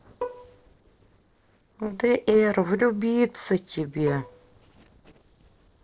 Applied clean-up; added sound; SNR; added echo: neural separator model SepFormer DNS4.